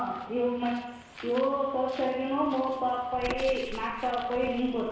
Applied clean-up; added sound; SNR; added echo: none; Bird; 14 dB; reverberation time 1.1 s.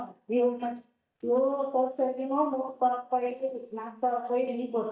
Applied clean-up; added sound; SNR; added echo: neural mask model DeepFilterNet 3.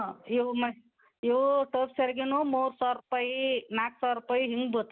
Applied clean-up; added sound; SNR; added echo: none; none; none; none.